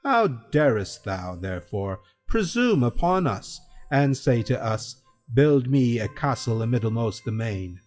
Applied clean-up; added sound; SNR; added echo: classical method WPE with log-MMSE.